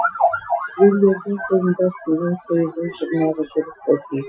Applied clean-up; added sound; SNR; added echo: classical method Wiener filter.